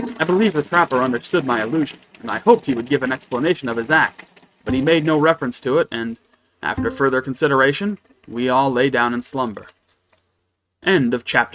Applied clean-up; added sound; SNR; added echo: neural mask model RNNoise.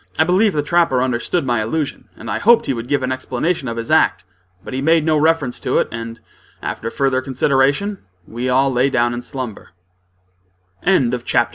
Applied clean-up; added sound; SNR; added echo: none; none; none; none.